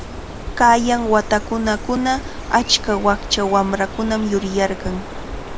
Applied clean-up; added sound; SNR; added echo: none; Bird; 10 dB; none.